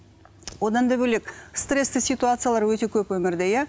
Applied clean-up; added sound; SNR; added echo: none; none; none; none.